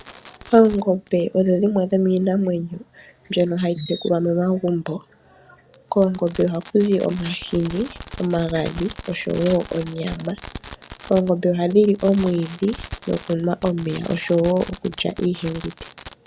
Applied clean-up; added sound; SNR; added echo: none; Fireworks; 18 dB; none.